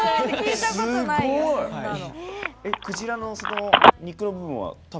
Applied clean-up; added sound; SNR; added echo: none; Telephone; 0 dB; none.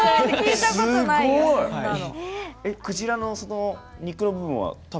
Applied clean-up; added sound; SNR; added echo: none; none; none; none.